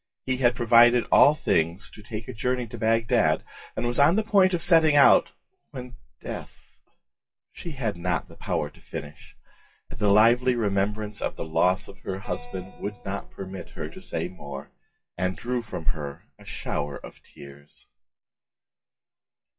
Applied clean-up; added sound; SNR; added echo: classical method WPE with log-MMSE.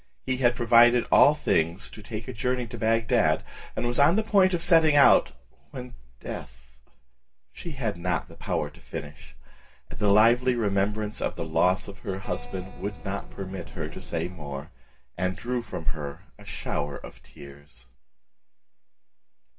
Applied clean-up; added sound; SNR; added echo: none; Keyboard (musical); 17 dB; reverberation time 0.2 s.